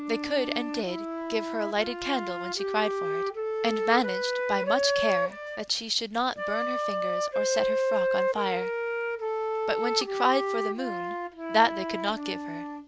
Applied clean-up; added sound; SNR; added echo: none; Wind instrument, woodwind instrument; -1 dB; none.